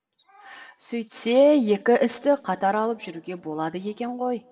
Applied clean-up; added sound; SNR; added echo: none; none; none; reverberation time 2.4 s.